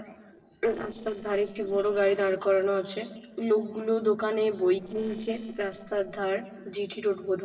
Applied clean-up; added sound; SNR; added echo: neural separator model SepFormer DNS4.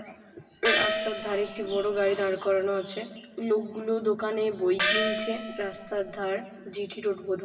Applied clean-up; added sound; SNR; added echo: none; Gong; 1 dB; reverberation time 1.4 s.